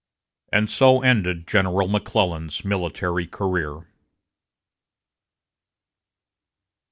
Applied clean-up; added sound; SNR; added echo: none; none; none; none.